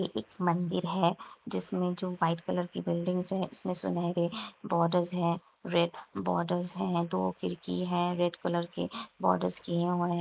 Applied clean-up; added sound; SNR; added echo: neural mask model Resemble Enhance denoiser.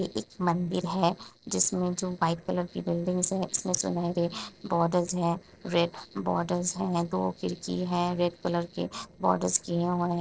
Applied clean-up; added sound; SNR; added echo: neural separator model SepFormer DNS4.